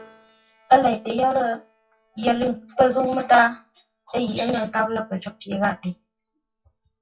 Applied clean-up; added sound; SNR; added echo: classical method WPE with log-MMSE.